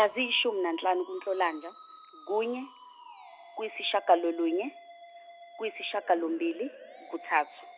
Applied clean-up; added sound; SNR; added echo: none; Musical instrument; 19 dB; none.